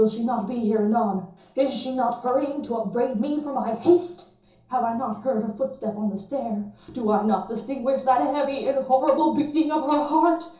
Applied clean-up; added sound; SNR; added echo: none; none; none; reverberation time 0.6 s.